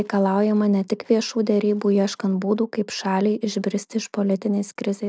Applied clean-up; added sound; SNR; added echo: none; none; none; none.